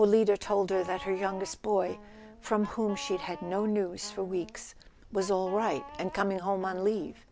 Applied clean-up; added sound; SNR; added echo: none; Wind instrument, woodwind instrument; 17 dB; none.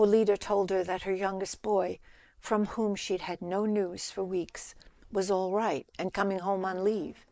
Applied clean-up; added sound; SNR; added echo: neural mask model Resemble Enhance denoiser.